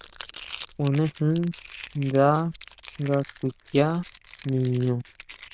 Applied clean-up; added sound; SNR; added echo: neural diffusion model UNIVERSE++.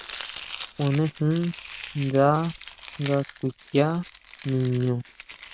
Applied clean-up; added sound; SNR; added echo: none; Domestic sounds, home sounds; 16 dB; none.